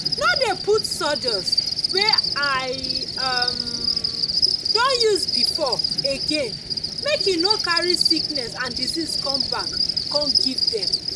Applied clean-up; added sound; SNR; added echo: none; Cricket; -2 dB; none.